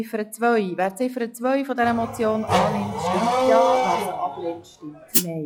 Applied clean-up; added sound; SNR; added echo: classical method log-MMSE.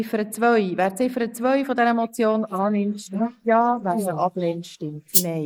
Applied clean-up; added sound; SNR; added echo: neural mask model Resemble Enhance denoiser.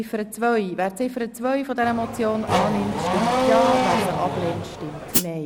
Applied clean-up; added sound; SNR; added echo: none; Race car, auto racing / Accelerating, revving, vroom + Hi-hat; -1 dB; none.